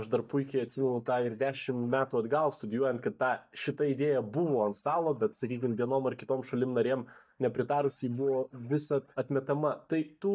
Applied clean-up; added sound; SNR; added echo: neural mask model DeepFilterNet 3.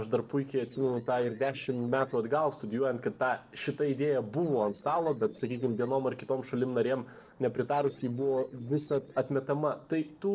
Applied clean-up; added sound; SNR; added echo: neural separator model SepFormer DNS4.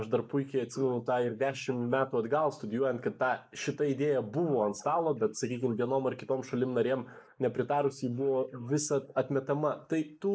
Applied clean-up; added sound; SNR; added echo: neural mask model Resemble Enhance denoiser.